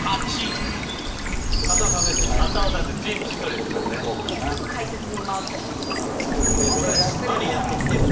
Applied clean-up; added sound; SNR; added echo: none; Stream / Bird vocalization, bird call, bird song; -5 dB; reverberation time 0.4 s.